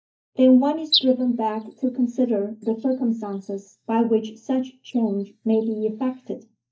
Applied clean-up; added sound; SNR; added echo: neural mask model DeepFilterNet 3.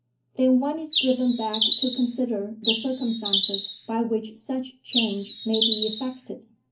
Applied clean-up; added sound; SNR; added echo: none; Bird; -5 dB; reverberation time 0.4 s.